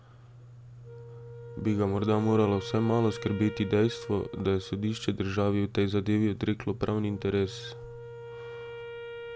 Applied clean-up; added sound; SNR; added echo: none; Wind instrument, woodwind instrument; 15 dB; none.